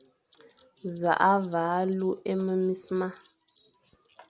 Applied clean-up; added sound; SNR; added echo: none; none; none; none.